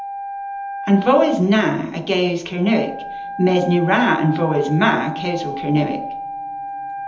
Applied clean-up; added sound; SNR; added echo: none; Wind instrument, woodwind instrument; 10 dB; reverberation time 0.9 s.